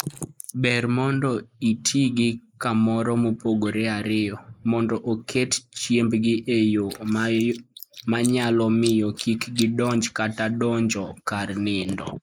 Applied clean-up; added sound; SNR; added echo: neural mask model Resemble Enhance denoiser.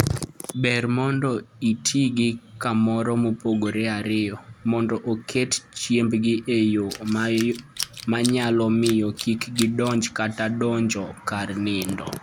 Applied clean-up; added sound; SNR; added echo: none; Tools; 13 dB; none.